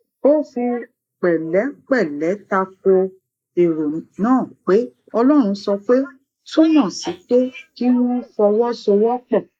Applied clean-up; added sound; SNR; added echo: neural mask model Resemble Enhance denoiser.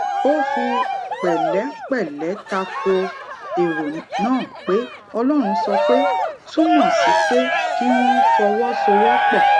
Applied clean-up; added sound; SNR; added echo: none; Cheering; -2 dB; none.